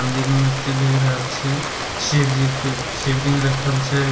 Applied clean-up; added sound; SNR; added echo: none; Rain; 6 dB; reverberation time 0.3 s.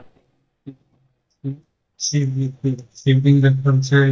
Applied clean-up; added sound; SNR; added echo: neural mask model DeepFilterNet 3.